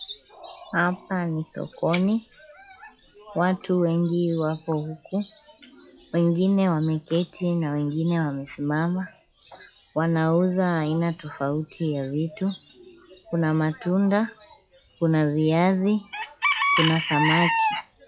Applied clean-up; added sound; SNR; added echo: classical method log-MMSE.